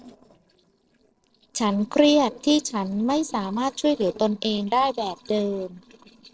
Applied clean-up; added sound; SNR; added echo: neural separator model SepFormer DNS4.